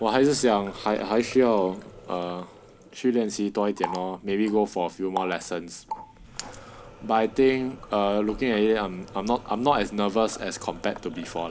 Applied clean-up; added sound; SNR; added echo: none; Water tap, faucet; 15 dB; none.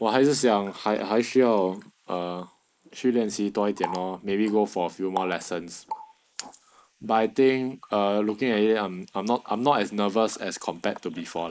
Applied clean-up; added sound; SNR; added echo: neural mask model Resemble Enhance denoiser.